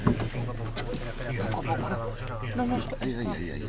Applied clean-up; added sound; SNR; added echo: none; Boat, Water vehicle; -4 dB; reverberation time 0.8 s.